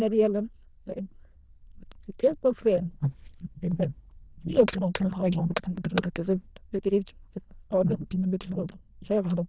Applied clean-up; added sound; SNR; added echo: neural diffusion model UNIVERSE++.